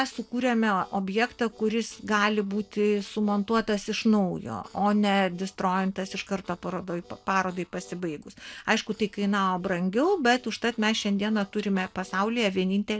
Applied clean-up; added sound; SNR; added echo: neural separator model SepFormer DNS4.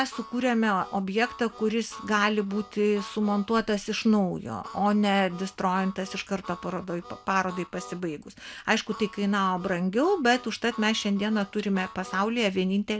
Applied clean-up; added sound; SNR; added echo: none; Harmonica; 19 dB; none.